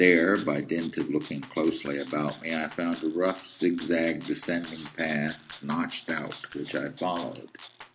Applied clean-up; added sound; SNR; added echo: none; Rattle (instrument); 18 dB; none.